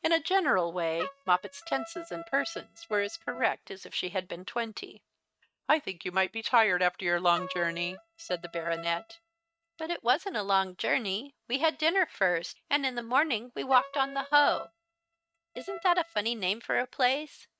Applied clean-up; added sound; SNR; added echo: neural mask model RNNoise.